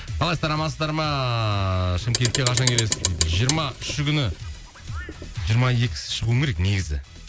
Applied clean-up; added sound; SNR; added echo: none; Clock; 6 dB; none.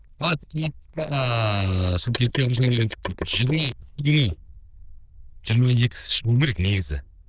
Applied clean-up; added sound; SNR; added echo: neural diffusion model UNIVERSE++.